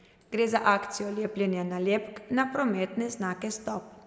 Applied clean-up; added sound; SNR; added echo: none; none; none; none.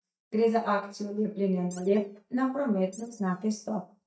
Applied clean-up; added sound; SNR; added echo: neural mask model DeepFilterNet 3.